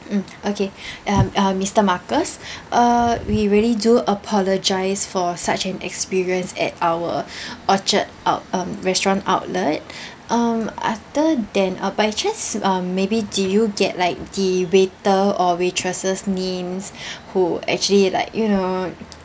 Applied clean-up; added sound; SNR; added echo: none; none; none; none.